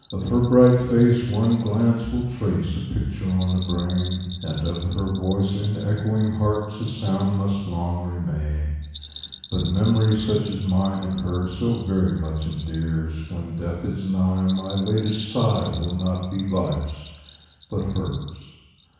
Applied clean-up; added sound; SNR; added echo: none; Bell; 19 dB; reverberation time 1.1 s.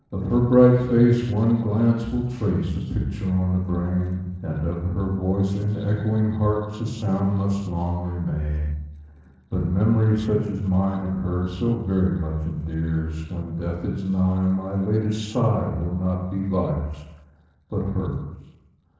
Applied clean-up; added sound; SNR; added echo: neural separator model SepFormer DNS4.